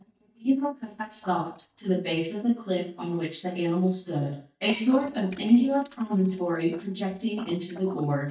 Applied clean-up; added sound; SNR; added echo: neural mask model DeepFilterNet 3.